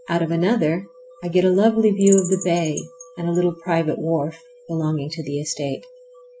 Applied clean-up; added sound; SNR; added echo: none; Bird vocalization, bird call, bird song; 13 dB; none.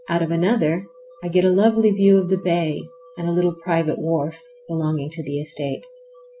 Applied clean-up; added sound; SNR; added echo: none; none; none; none.